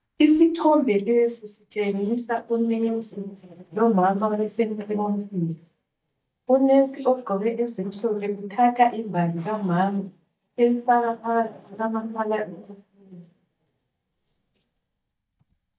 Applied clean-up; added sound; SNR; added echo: neural mask model DeepFilterNet 3.